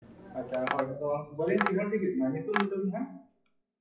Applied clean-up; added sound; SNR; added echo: classical method WPE with log-MMSE.